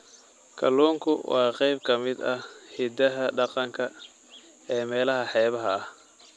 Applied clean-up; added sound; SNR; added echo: none; none; none; none.